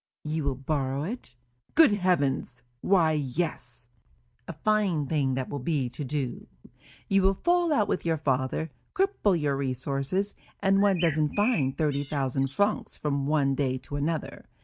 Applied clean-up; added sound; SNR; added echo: none; Bird; 13 dB; none.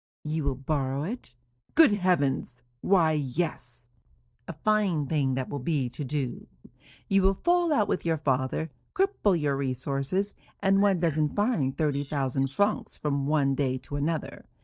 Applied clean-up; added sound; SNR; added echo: neural separator model SepFormer DNS4.